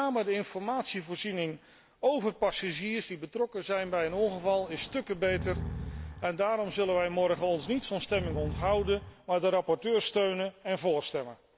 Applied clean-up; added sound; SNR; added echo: none; Breathing; 10 dB; none.